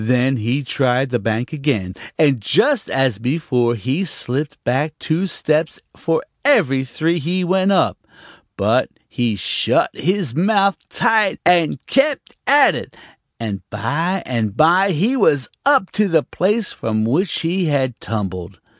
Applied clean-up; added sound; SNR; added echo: none; none; none; none.